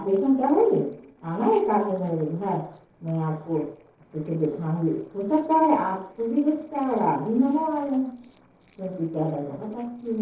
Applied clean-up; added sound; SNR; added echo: neural separator model SepFormer DNS4.